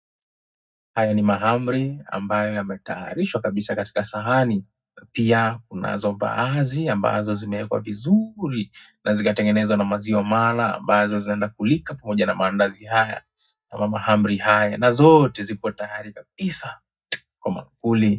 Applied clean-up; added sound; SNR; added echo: neural mask model DeepFilterNet 3.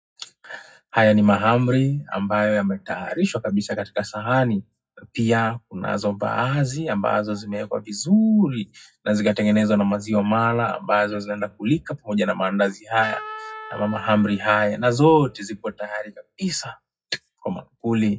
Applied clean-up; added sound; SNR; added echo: classical method WPE with log-MMSE.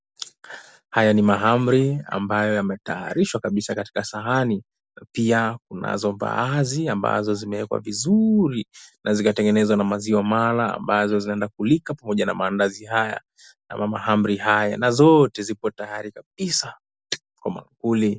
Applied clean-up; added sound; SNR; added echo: none; none; none; none.